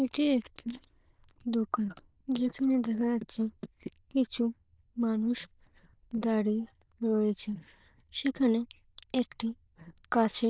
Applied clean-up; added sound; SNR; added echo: neural diffusion model UNIVERSE++.